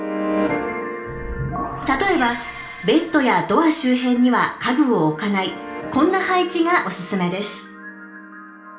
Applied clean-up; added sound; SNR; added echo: none; none; none; reverberation time 0.4 s.